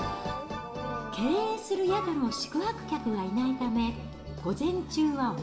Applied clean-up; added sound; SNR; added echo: none; none; none; reverberation time 1.4 s.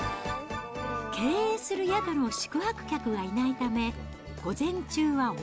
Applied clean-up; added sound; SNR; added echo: none; none; none; none.